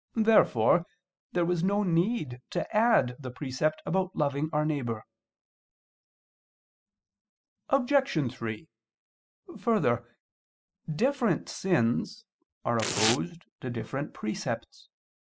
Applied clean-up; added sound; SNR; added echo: classical method spectral subtraction.